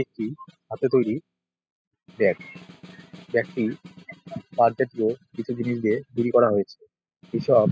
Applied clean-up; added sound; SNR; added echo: classical method spectral subtraction.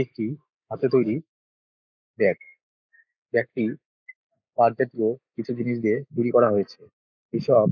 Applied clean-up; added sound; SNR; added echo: neural mask model Resemble Enhance denoiser.